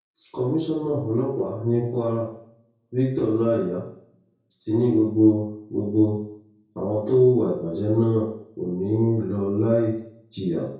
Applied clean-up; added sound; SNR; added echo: none; none; none; reverberation time 0.6 s.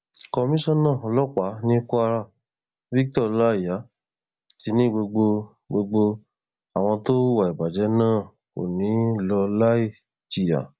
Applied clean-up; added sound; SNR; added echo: none; none; none; none.